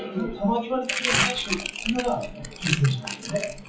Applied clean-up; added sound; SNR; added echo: classical method WPE with log-MMSE.